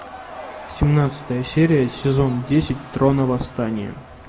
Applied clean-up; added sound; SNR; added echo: none; Crowd / Cheering; 18 dB; reverberation time 1.4 s.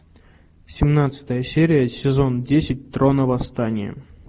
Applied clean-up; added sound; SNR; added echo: none; none; none; none.